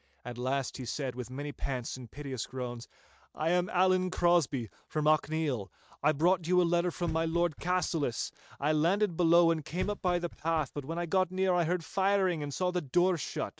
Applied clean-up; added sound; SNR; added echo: neural mask model RNNoise.